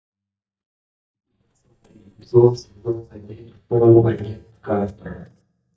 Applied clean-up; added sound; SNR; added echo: neural mask model DeepFilterNet 3.